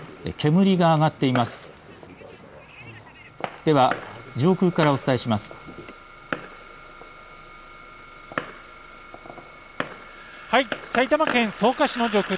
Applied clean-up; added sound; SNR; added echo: none; Fireworks; 13 dB; none.